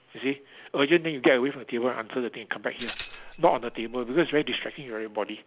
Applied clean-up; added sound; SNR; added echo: none; Tambourine; 16 dB; none.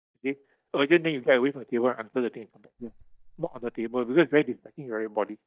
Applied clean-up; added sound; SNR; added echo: neural mask model DeepFilterNet 3.